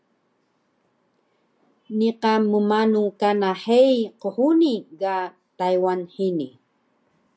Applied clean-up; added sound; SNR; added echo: none; none; none; none.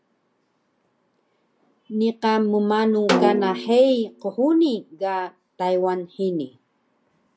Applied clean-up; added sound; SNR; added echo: none; Snare drum; 4 dB; none.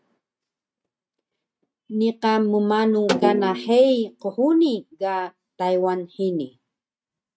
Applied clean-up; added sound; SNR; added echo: neural mask model RNNoise.